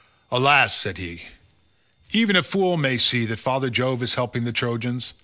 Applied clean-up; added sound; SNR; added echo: none; none; none; none.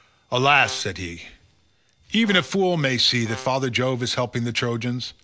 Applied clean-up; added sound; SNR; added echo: none; Brass instrument; 19 dB; none.